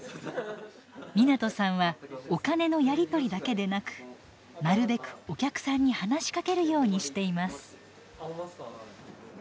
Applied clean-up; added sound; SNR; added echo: none; none; none; none.